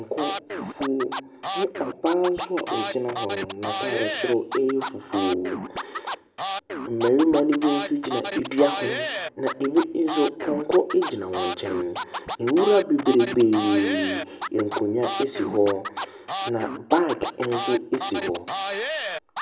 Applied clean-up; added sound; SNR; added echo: none; Scratching (performance technique); 7 dB; reverberation time 0.9 s.